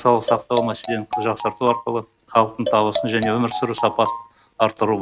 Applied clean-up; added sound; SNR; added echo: neural mask model RNNoise.